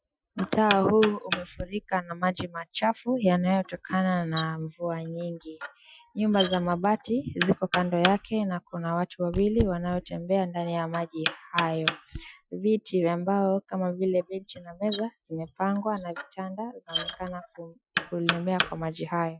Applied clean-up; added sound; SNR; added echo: classical method Wiener filter.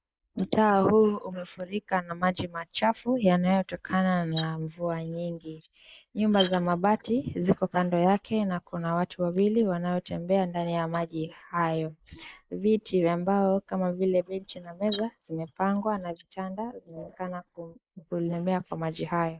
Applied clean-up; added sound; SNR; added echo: neural mask model Resemble Enhance denoiser.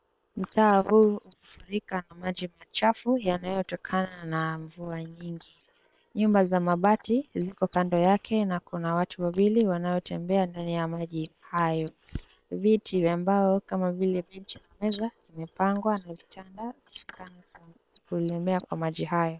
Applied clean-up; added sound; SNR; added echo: neural separator model SepFormer WHAM!.